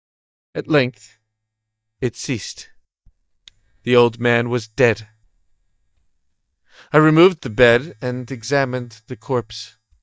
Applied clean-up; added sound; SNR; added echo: neural mask model DeepFilterNet 3.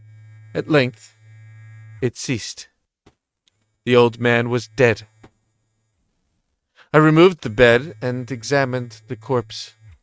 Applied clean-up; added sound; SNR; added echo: neural mask model RNNoise.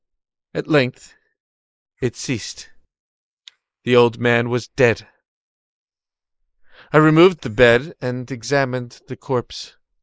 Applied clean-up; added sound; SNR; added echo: neural mask model Resemble Enhance denoiser.